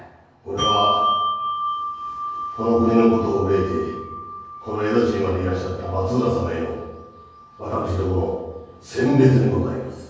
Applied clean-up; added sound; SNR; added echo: none; Bell; 7 dB; reverberation time 1.3 s.